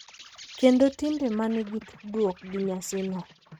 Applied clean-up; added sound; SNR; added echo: neural mask model RNNoise.